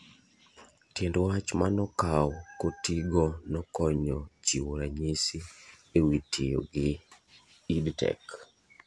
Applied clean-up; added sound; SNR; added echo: none; none; none; none.